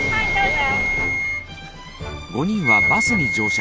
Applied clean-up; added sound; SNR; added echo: none; Wind instrument, woodwind instrument; -2 dB; none.